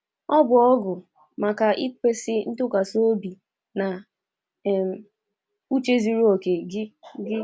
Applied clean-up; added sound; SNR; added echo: none; none; none; none.